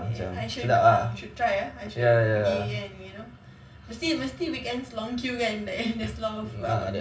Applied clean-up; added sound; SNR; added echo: none; none; none; reverberation time 0.4 s.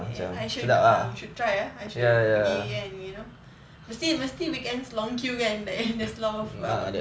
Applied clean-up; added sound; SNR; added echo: none; none; none; none.